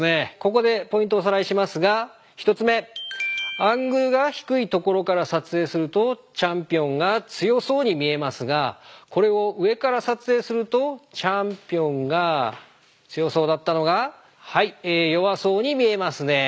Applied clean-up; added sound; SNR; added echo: none; none; none; none.